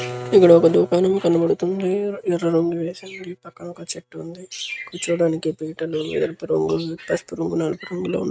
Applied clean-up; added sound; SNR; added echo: neural mask model RNNoise.